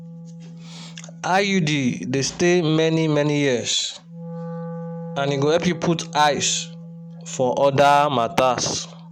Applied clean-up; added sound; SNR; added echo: none; Wind instrument, woodwind instrument; 15 dB; none.